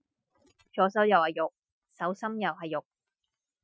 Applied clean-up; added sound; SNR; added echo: classical method Wiener filter.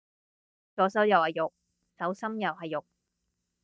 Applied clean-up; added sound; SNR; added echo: neural mask model DeepFilterNet 3.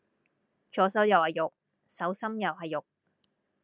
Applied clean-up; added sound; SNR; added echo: none; none; none; none.